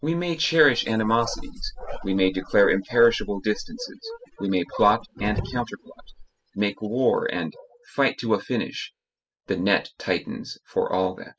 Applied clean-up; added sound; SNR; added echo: classical method spectral subtraction.